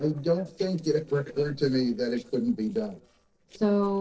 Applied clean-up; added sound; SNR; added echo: neural separator model SepFormer DNS4.